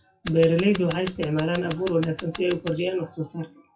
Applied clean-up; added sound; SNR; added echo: classical method WPE with log-MMSE.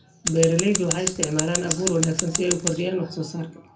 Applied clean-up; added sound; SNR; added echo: none; Scissors; 3 dB; reverberation time 0.3 s.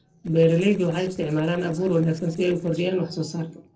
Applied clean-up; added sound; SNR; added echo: neural separator model SepFormer DNS4.